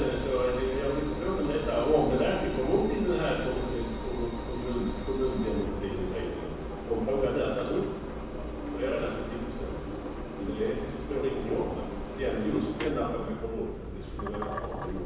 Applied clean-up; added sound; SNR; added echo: none; Engine; 5 dB; reverberation time 1.1 s.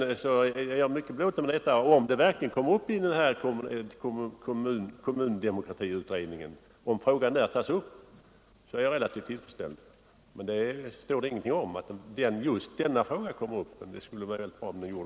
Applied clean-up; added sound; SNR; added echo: none; none; none; none.